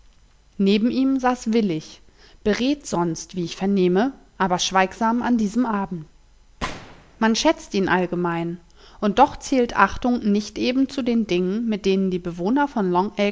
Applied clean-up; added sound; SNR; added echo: none; Gunshot, gunfire; 16 dB; none.